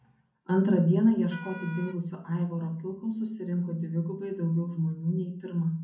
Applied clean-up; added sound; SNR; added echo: none; Wind instrument, woodwind instrument; 18 dB; reverberation time 0.5 s.